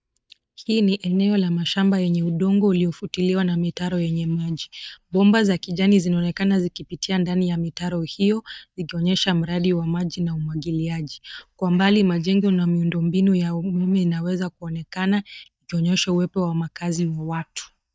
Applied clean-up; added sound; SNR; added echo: neural mask model DeepFilterNet 3.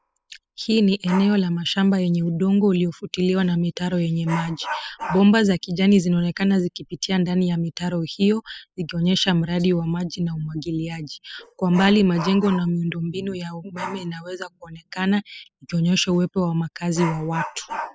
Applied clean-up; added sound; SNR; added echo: classical method spectral subtraction.